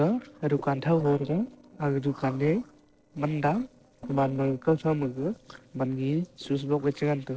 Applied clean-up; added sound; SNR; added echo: neural separator model SepFormer DNS4.